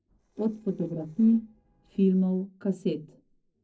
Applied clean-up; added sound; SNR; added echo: neural separator model SepFormer DNS4.